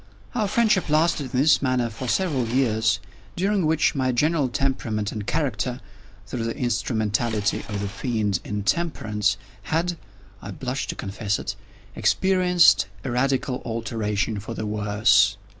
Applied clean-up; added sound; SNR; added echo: none; Subway, metro, underground / Engine; 16 dB; none.